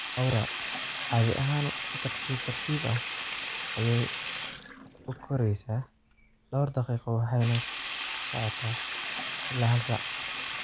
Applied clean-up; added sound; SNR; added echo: none; Sink (filling or washing); 3 dB; none.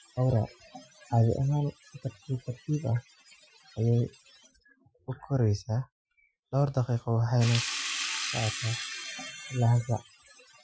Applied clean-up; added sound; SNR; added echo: classical method Wiener filter.